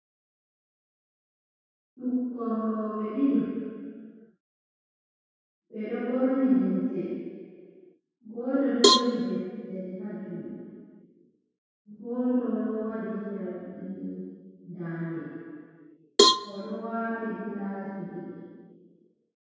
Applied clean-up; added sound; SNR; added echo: none; Cowbell; -5 dB; reverberation time 2.0 s.